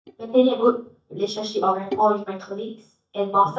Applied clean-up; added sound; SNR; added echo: neural mask model DeepFilterNet 3.